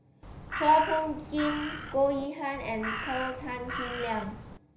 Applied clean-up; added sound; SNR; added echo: none; Crow; 8 dB; reverberation time 0.5 s.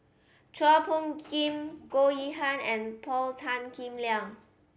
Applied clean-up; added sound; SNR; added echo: none; none; none; none.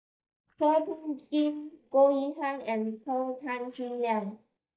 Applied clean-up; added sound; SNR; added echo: neural mask model DeepFilterNet 3.